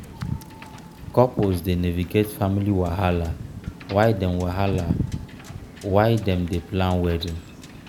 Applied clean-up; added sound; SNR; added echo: none; Wind / Boat, Water vehicle; 11 dB; none.